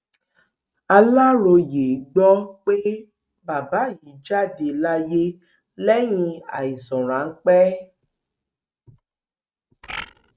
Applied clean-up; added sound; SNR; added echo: neural mask model RNNoise.